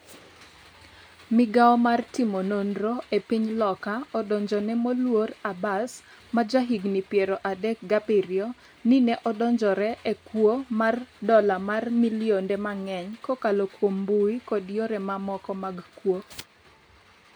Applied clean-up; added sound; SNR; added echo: none; none; none; none.